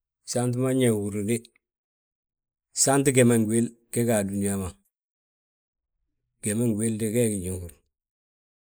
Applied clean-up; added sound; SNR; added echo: neural mask model Resemble Enhance denoiser.